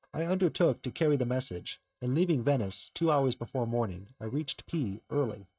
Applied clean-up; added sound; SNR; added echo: neural mask model RNNoise.